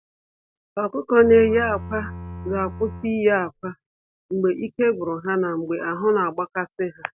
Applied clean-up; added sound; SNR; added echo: none; Bowed string instrument; 13 dB; none.